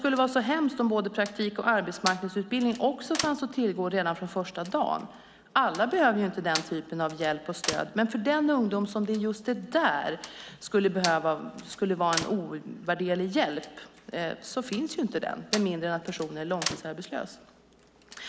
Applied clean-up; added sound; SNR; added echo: none; Slam; 13 dB; none.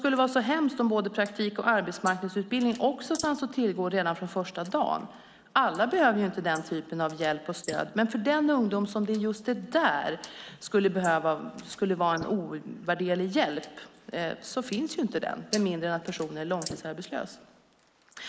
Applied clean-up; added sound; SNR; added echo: neural mask model Resemble Enhance denoiser.